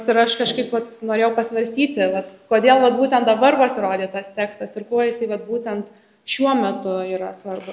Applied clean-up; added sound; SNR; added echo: none; none; none; none.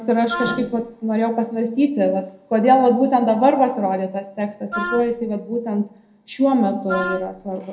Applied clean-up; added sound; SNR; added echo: none; Wind instrument, woodwind instrument; 9 dB; reverberation time 0.2 s.